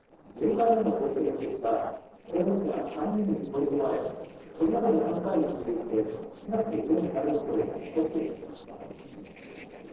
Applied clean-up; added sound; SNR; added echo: neural separator model SepFormer DNS4.